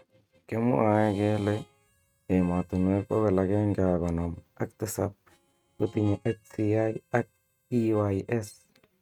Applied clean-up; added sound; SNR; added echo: neural mask model RNNoise.